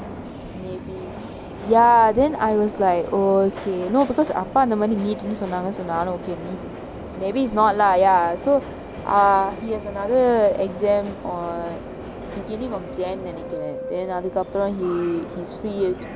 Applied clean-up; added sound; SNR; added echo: none; Subway, metro, underground; 12 dB; none.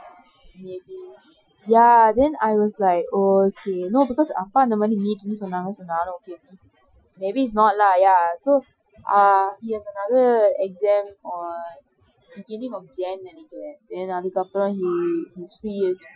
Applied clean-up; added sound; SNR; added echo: classical method Wiener filter.